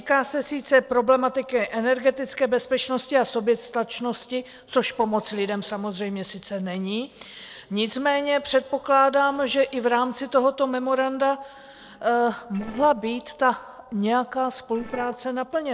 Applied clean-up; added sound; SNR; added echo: neural separator model SepFormer DNS4.